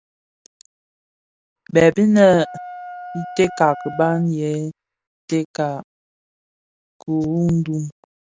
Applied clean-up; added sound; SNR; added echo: none; Wind instrument, woodwind instrument; 15 dB; none.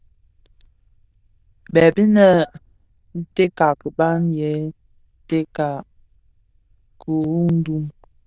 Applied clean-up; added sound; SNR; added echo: neural diffusion model UNIVERSE++.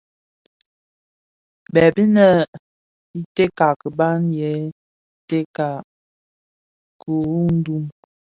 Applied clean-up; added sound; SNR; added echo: none; none; none; none.